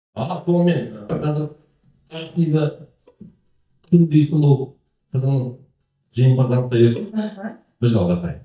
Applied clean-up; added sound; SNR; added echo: neural mask model DeepFilterNet 3.